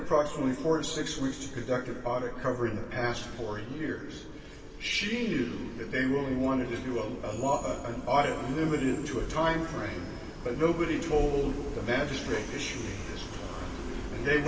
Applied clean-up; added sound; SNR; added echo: none; Train; 10 dB; reverberation time 2.4 s.